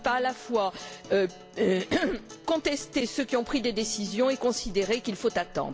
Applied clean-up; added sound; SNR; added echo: none; Acoustic guitar; 18 dB; none.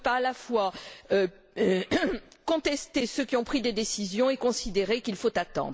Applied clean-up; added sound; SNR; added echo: none; none; none; none.